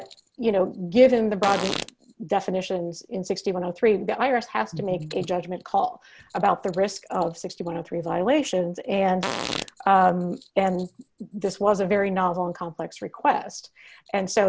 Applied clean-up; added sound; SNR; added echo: none; Fart; 7 dB; none.